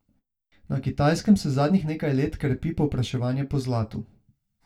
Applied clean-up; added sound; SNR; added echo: none; none; none; reverberation time 0.2 s.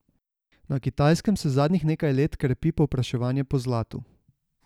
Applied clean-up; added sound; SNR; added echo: none; none; none; none.